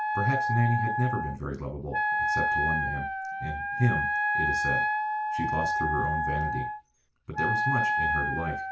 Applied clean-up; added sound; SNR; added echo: none; Wind instrument, woodwind instrument; -3 dB; reverberation time 0.3 s.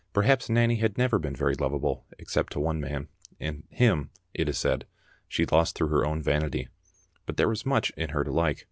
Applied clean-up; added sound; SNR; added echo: none; none; none; none.